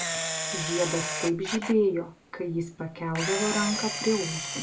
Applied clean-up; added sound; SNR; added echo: none; Camera; 4 dB; reverberation time 0.2 s.